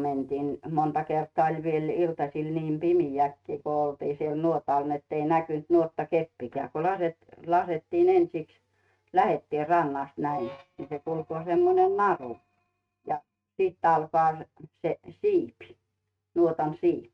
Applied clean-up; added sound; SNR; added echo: neural mask model RNNoise.